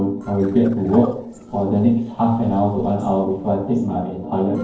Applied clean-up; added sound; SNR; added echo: neural separator model SepFormer DNS4.